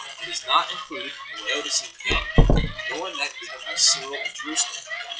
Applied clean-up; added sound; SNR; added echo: classical method log-MMSE.